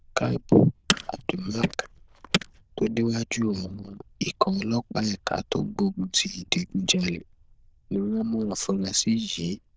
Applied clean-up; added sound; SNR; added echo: neural diffusion model UNIVERSE++.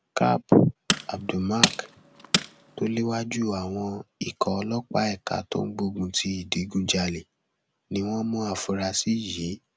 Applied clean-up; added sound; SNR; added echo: none; Tools; 1 dB; none.